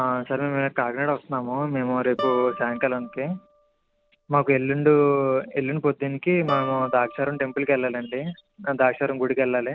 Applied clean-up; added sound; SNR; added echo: none; Guitar; 13 dB; none.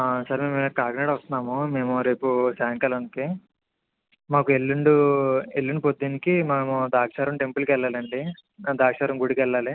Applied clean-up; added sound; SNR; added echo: none; none; none; none.